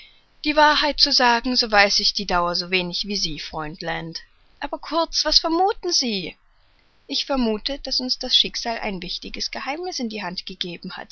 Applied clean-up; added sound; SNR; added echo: none; none; none; none.